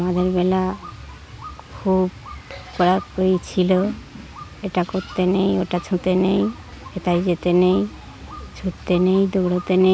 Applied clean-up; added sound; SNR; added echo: none; none; none; none.